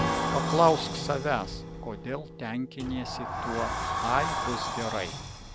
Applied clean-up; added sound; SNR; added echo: none; Sliding door + Strum; 2 dB; none.